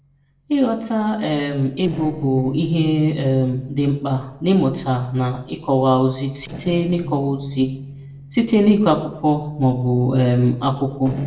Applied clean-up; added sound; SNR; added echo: neural separator model SepFormer DNS4.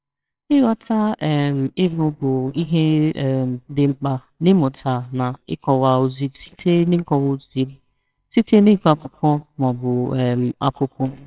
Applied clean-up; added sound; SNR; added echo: neural separator model SepFormer WHAMR!.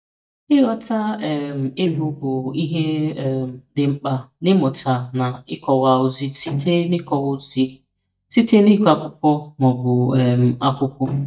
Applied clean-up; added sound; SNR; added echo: neural mask model DeepFilterNet 3.